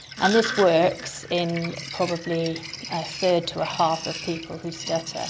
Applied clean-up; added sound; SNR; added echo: none; Sink (filling or washing); 9 dB; none.